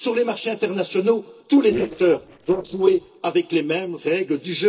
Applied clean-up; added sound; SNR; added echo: neural separator model SepFormer DNS4.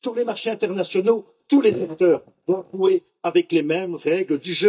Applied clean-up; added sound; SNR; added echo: neural mask model DeepFilterNet 3.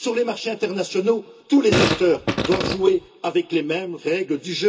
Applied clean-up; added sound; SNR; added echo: none; Fart; 1 dB; reverberation time 0.2 s.